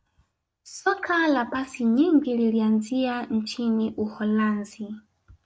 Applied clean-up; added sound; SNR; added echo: none; none; none; none.